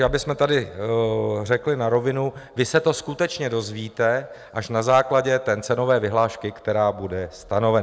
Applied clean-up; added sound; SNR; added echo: none; none; none; none.